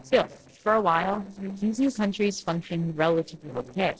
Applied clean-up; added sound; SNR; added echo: neural separator model SepFormer DNS4.